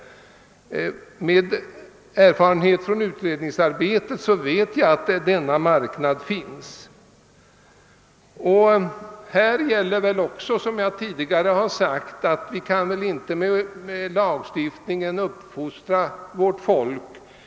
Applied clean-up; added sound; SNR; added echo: none; none; none; none.